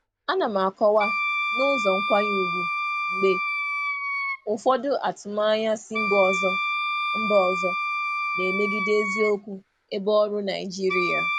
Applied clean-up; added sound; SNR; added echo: none; Wind instrument, woodwind instrument; 2 dB; none.